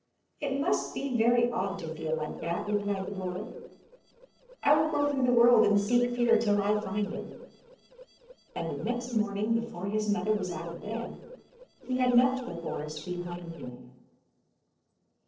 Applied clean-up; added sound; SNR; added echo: neural separator model SepFormer DNS4.